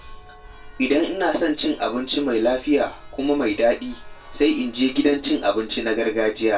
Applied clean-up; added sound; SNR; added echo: none; Church bell; 19 dB; reverberation time 0.2 s.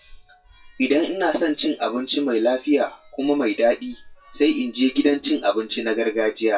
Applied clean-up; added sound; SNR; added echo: classical method WPE with log-MMSE.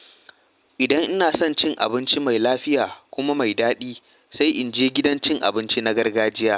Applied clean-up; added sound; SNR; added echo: none; none; none; none.